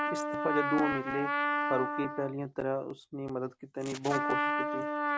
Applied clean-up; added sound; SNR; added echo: none; Trumpet; -1 dB; none.